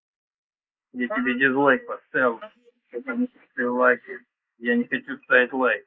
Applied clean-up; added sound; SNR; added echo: neural mask model Resemble Enhance denoiser.